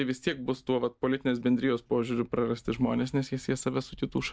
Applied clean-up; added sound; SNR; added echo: neural mask model DeepFilterNet 3.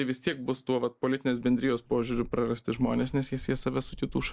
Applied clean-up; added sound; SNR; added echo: neural mask model Resemble Enhance denoiser.